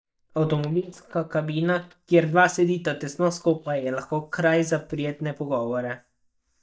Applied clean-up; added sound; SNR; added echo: neural mask model DeepFilterNet 3.